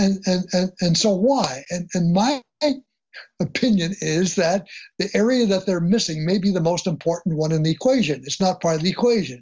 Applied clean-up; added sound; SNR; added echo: none; none; none; none.